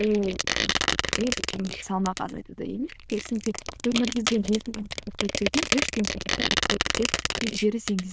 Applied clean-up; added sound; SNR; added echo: neural diffusion model UNIVERSE++.